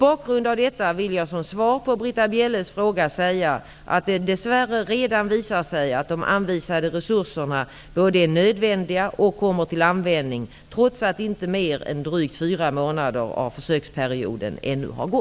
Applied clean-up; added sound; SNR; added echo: none; none; none; none.